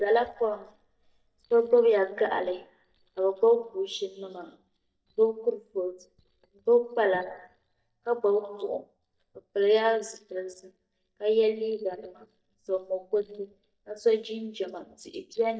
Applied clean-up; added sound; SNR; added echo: neural mask model DeepFilterNet 3.